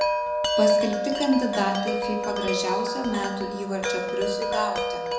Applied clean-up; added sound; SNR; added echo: none; Wind chime; -2 dB; reverberation time 0.9 s.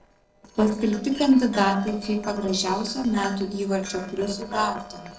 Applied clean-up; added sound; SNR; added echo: neural separator model SepFormer DNS4.